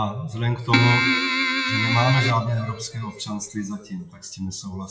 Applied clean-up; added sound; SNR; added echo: classical method WPE with log-MMSE.